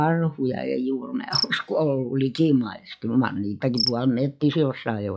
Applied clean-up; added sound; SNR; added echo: classical method log-MMSE.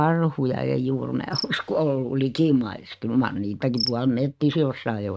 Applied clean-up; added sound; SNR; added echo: neural mask model RNNoise.